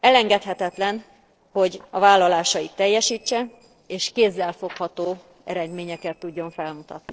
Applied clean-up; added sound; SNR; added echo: neural separator model SepFormer DNS4.